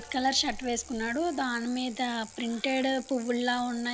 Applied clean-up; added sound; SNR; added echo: none; Bicycle; 18 dB; none.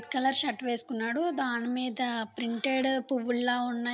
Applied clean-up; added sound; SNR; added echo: none; none; none; none.